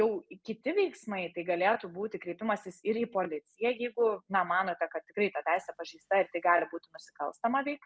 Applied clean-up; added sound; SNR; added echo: none; none; none; none.